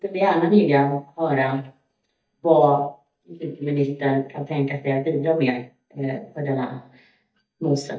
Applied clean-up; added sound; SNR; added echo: neural mask model DeepFilterNet 3.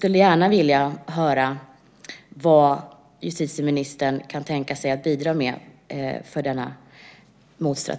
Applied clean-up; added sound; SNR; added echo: none; none; none; none.